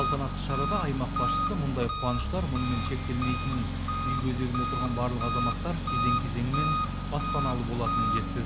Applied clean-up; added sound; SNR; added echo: none; Engine; -2 dB; none.